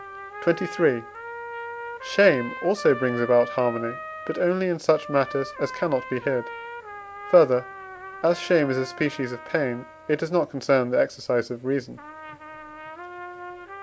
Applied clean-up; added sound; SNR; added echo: none; Trumpet; 13 dB; none.